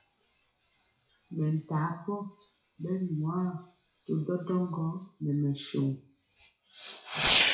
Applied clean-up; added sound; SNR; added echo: classical method WPE with log-MMSE.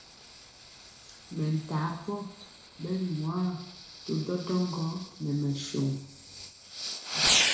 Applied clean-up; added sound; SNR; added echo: none; Fireworks; 1 dB; reverberation time 0.6 s.